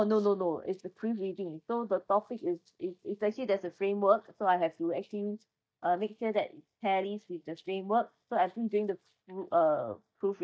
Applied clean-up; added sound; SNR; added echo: neural mask model DeepFilterNet 3.